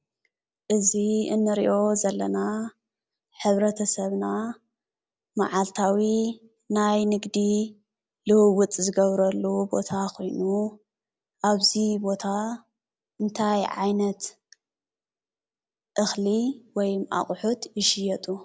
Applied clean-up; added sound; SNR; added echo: none; none; none; none.